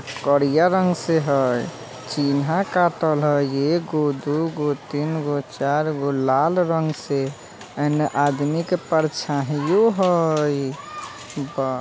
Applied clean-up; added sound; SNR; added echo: none; none; none; none.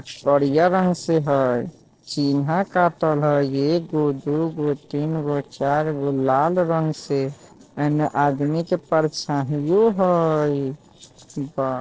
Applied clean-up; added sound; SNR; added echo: neural separator model SepFormer DNS4.